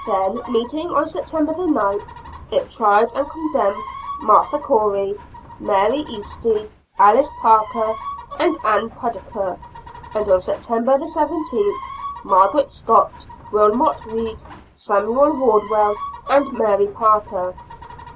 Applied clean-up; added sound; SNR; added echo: none; Chicken, rooster; 16 dB; none.